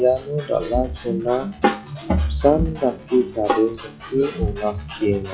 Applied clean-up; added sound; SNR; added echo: classical method log-MMSE.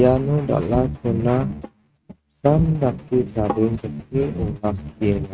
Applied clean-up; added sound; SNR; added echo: neural mask model RNNoise.